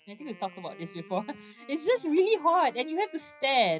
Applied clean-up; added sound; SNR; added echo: classical method WPE with log-MMSE.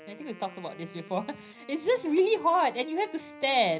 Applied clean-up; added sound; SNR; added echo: none; Wind instrument, woodwind instrument; 20 dB; reverberation time 0.4 s.